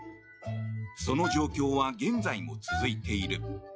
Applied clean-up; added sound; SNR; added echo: classical method log-MMSE.